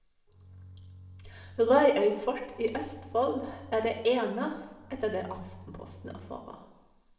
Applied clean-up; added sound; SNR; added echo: none; Bowed string instrument; 20 dB; reverberation time 0.9 s.